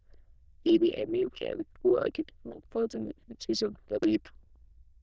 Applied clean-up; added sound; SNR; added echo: neural diffusion model UNIVERSE++.